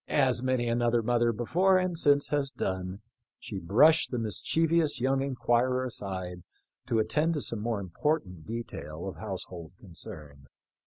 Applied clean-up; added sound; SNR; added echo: none; none; none; none.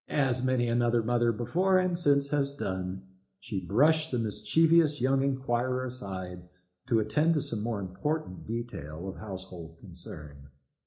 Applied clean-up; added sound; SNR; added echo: none; none; none; reverberation time 0.4 s.